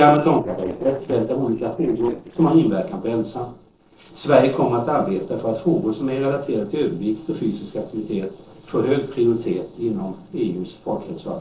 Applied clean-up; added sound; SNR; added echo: neural separator model SepFormer DNS4.